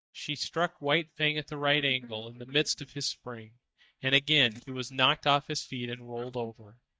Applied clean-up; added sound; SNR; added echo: neural mask model DeepFilterNet 3.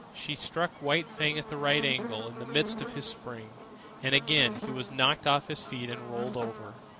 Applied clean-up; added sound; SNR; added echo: none; Buzz; 11 dB; none.